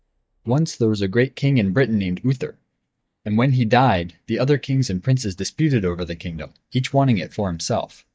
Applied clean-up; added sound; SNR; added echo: neural mask model DeepFilterNet 3.